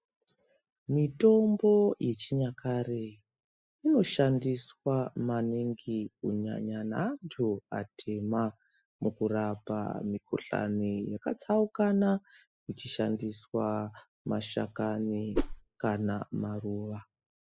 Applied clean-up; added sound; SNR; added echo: classical method spectral subtraction.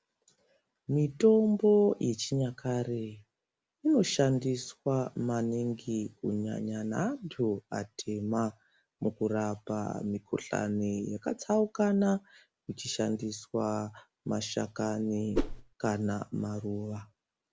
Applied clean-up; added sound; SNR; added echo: none; Whoosh, swoosh, swish; 0 dB; none.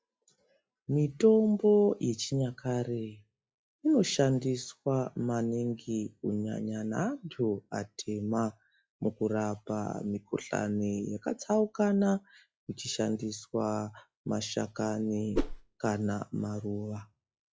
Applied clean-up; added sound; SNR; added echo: classical method log-MMSE.